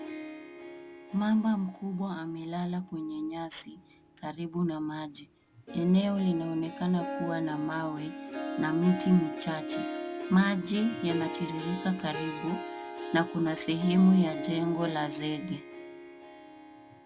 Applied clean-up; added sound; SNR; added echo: none; Harp; 9 dB; none.